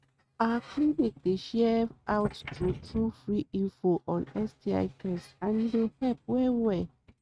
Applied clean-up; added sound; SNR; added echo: neural mask model RNNoise.